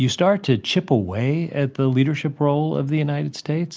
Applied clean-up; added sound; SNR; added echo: none; none; none; none.